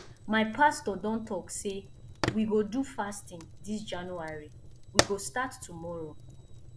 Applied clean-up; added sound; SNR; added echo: none; Fire; 5 dB; none.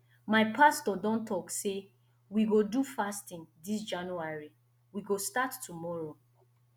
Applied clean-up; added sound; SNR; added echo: none; none; none; none.